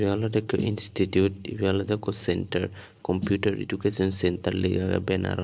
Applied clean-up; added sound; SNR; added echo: neural separator model SepFormer DNS4.